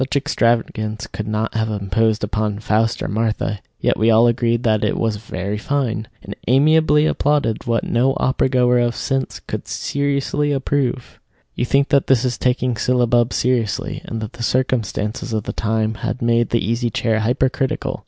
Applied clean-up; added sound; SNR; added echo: none; none; none; none.